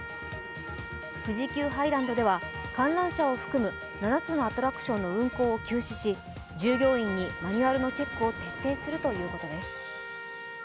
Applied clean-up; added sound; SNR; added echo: none; Trumpet; 10 dB; none.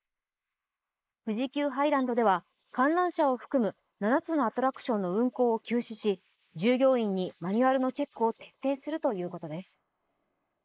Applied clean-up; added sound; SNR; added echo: neural mask model Resemble Enhance denoiser.